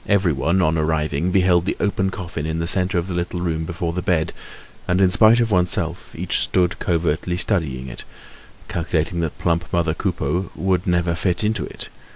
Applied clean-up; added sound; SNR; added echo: none; none; none; none.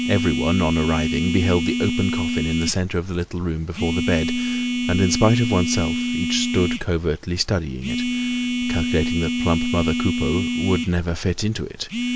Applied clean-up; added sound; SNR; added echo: none; Telephone; 1 dB; none.